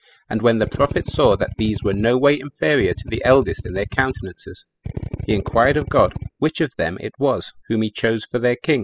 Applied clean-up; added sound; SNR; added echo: classical method spectral subtraction.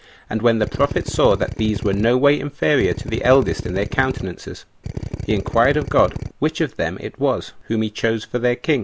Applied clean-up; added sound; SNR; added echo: none; Drill; 8 dB; none.